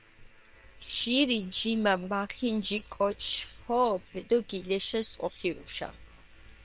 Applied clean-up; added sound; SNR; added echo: neural separator model SepFormer WHAM!.